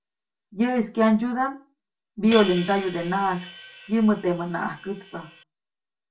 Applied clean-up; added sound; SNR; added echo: none; Hi-hat; 10 dB; reverberation time 0.2 s.